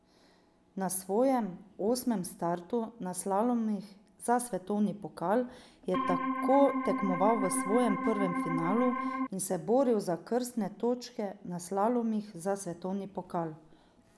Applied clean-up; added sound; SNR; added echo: none; Organ; 1 dB; none.